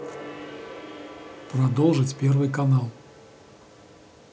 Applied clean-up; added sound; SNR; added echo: none; Gong; 16 dB; none.